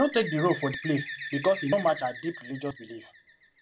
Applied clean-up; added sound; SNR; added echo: none; Bird; 11 dB; none.